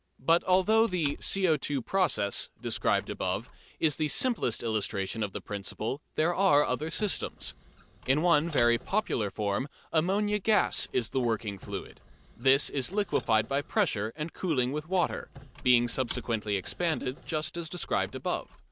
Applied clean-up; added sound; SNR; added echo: none; Squeak + Squeak / Wood; 19 dB; none.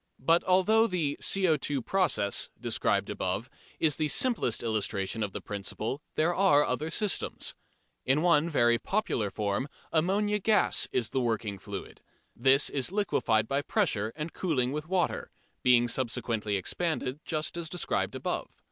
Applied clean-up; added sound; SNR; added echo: none; none; none; none.